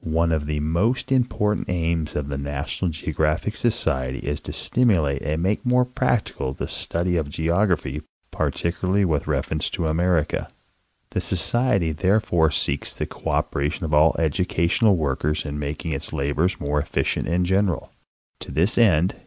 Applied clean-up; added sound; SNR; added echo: none; none; none; none.